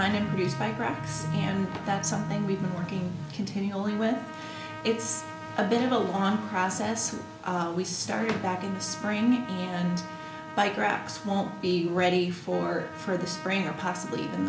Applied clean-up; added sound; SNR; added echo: none; Trumpet; 13 dB; none.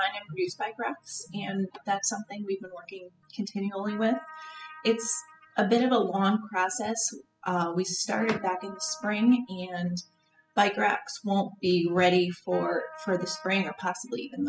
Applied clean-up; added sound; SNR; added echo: classical method spectral subtraction.